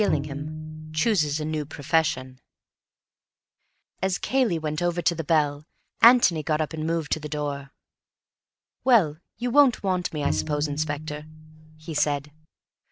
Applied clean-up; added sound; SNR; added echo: none; Bowed string instrument; 7 dB; none.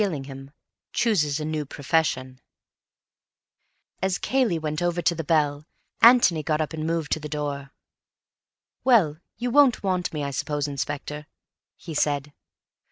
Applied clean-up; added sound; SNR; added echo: none; none; none; none.